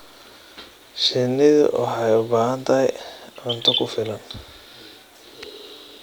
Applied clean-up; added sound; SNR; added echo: none; none; none; none.